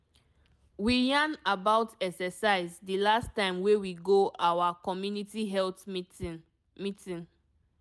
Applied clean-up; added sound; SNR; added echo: none; none; none; none.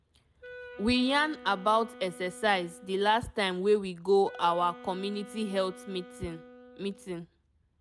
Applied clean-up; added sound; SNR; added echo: none; Wind instrument, woodwind instrument; 19 dB; none.